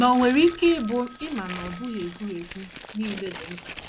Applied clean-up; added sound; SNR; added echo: none; Telephone + Tearing; 13 dB; none.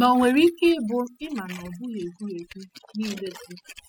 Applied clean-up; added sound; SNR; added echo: classical method spectral subtraction.